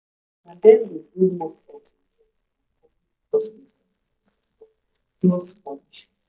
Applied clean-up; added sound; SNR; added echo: neural mask model DeepFilterNet 3.